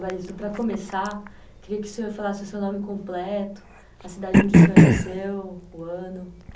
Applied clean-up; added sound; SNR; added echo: none; none; none; none.